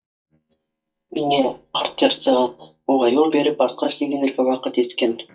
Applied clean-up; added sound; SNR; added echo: neural mask model DeepFilterNet 3.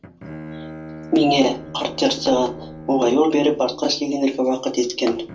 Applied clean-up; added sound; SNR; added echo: none; Bowed string instrument; 16 dB; reverberation time 0.2 s.